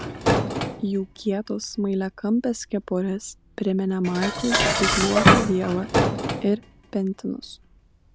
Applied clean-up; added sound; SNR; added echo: none; Dishes, pots, and pans; -1 dB; none.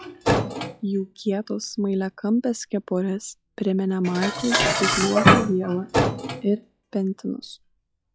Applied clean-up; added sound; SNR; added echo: classical method log-MMSE.